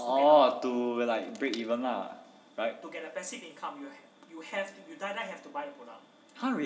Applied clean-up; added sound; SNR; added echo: none; none; none; reverberation time 0.6 s.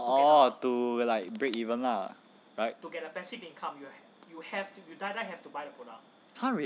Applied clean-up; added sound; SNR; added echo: none; none; none; none.